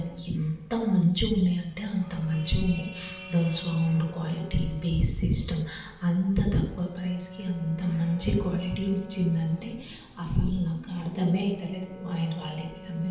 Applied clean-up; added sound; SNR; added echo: none; Bowed string instrument; 19 dB; reverberation time 0.7 s.